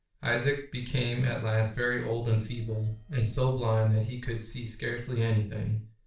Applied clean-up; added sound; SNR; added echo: neural separator model SepFormer DNS4.